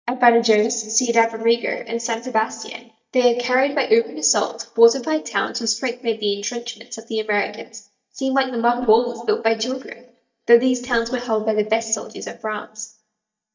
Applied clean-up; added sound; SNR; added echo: neural mask model DeepFilterNet 3.